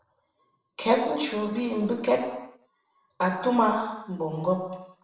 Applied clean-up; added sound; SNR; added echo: none; none; none; reverberation time 0.8 s.